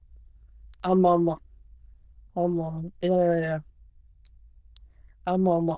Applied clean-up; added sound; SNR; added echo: neural diffusion model UNIVERSE++.